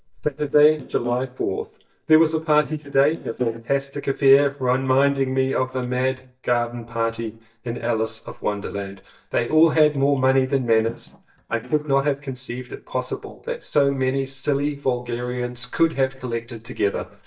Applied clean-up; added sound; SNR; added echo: neural mask model DeepFilterNet 3.